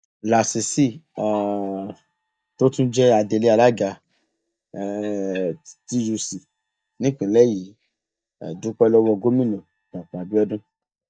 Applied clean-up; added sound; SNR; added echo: neural mask model DeepFilterNet 3.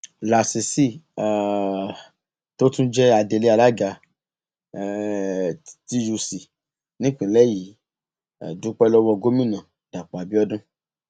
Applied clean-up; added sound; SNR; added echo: none; none; none; none.